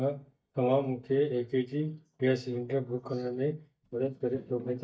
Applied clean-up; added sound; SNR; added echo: neural mask model DeepFilterNet 3.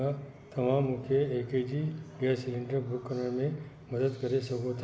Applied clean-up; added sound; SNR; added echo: none; none; none; none.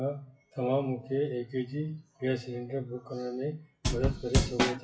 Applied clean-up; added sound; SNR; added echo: classical method WPE with log-MMSE.